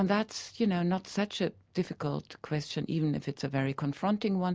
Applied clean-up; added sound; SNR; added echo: none; none; none; none.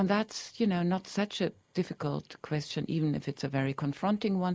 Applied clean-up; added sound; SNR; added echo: neural mask model Resemble Enhance denoiser.